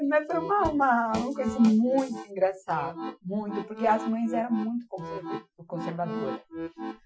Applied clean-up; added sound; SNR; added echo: classical method Wiener filter.